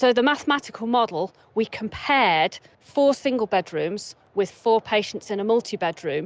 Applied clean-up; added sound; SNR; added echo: none; none; none; none.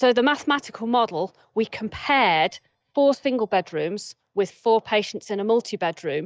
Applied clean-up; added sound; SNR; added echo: neural mask model DeepFilterNet 3.